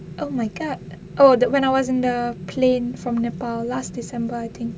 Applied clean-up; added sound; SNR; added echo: none; none; none; none.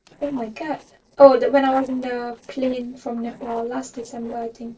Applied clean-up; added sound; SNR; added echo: neural separator model SepFormer DNS4.